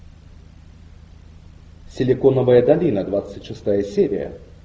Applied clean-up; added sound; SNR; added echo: none; none; none; none.